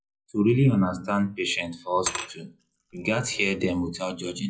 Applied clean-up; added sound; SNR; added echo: classical method WPE with log-MMSE.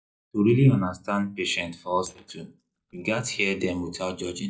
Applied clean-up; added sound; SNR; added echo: neural mask model DeepFilterNet 3.